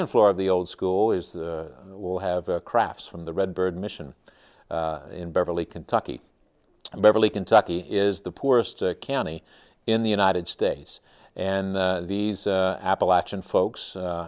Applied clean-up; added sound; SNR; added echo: none; none; none; none.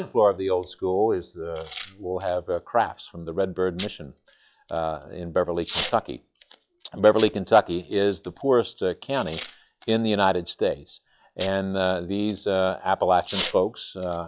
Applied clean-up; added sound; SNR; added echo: classical method log-MMSE.